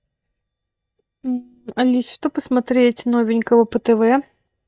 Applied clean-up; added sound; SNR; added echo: neural mask model DeepFilterNet 3.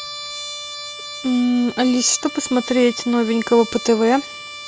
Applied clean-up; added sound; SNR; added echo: none; Trumpet; 13 dB; none.